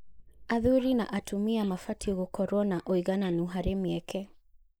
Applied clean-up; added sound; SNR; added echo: neural mask model Resemble Enhance denoiser.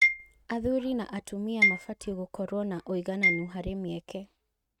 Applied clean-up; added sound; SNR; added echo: neural mask model RNNoise.